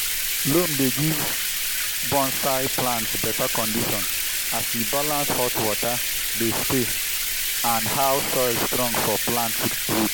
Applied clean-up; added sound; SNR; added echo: none; Bathtub (filling or washing); -2 dB; none.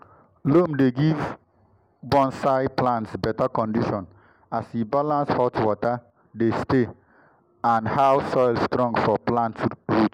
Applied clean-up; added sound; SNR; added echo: none; none; none; none.